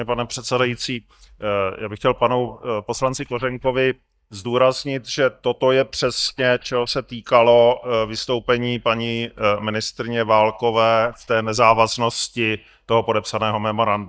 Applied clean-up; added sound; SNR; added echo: neural mask model DeepFilterNet 3.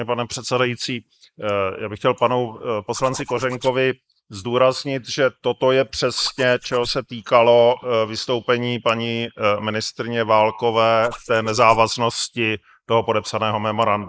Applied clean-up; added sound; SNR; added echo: neural mask model Resemble Enhance denoiser.